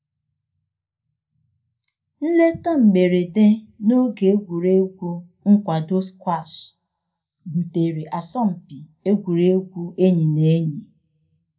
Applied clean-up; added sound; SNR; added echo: none; none; none; reverberation time 0.2 s.